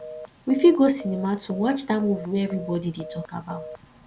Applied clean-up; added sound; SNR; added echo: none; Telephone; 16 dB; none.